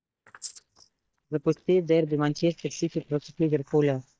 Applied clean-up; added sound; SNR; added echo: neural mask model DeepFilterNet 3.